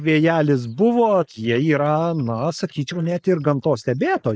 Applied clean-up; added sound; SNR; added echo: neural mask model Resemble Enhance denoiser.